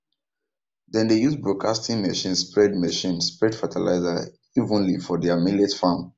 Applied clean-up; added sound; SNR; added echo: none; none; none; none.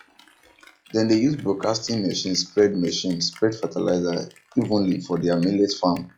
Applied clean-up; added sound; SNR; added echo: classical method log-MMSE.